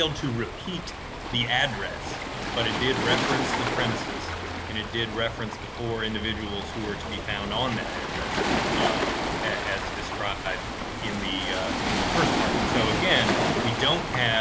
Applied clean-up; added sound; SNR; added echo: none; Waves, surf; -1 dB; none.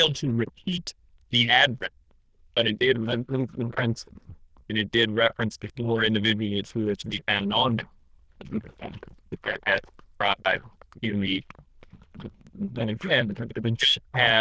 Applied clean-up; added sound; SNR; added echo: neural diffusion model UNIVERSE++.